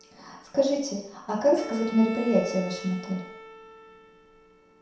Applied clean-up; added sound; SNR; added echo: none; Bowed string instrument; 15 dB; reverberation time 0.7 s.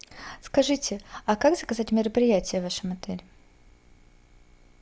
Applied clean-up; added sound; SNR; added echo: none; none; none; none.